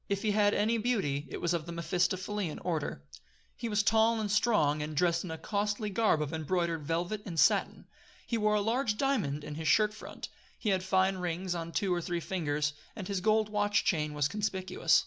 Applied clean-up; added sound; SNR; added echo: none; none; none; none.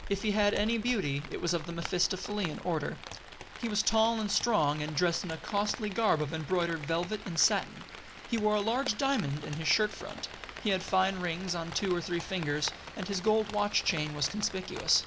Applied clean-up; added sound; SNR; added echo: none; Rain; 13 dB; none.